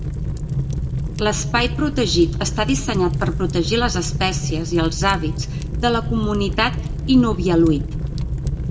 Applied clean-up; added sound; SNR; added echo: none; Fire; 2 dB; reverberation time 0.9 s.